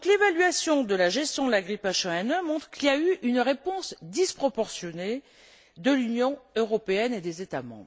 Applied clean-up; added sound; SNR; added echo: none; none; none; none.